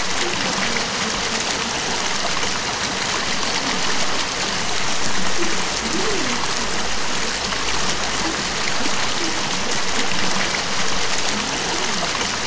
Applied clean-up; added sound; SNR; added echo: none; Stream; 0 dB; reverberation time 0.7 s.